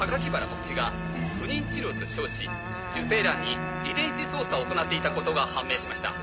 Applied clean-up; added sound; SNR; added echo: none; Trumpet; 9 dB; none.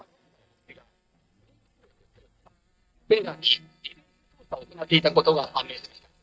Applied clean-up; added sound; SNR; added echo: neural mask model DeepFilterNet 3.